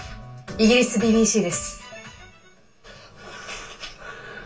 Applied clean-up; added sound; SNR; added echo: none; Bell; 20 dB; reverberation time 0.2 s.